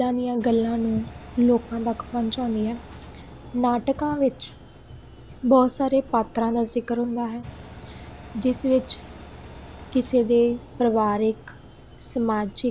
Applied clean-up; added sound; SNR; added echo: none; Engine; 18 dB; none.